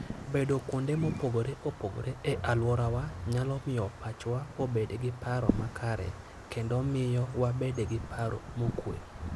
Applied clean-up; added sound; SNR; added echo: none; Wind; 9 dB; none.